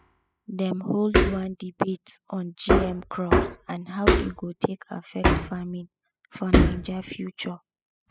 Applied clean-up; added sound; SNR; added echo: classical method spectral subtraction.